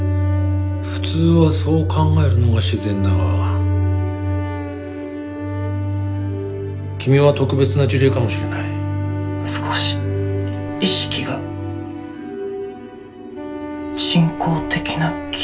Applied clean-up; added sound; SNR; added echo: none; Wind instrument, woodwind instrument; 11 dB; none.